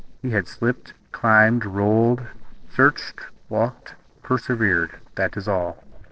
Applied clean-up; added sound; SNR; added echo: neural separator model SepFormer DNS4.